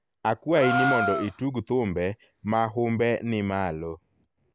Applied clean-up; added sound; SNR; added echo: none; Gasp; 4 dB; none.